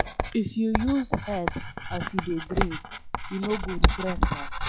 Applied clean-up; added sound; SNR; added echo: classical method log-MMSE.